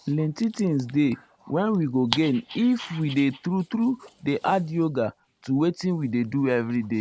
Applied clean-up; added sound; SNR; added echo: none; Dog; 17 dB; none.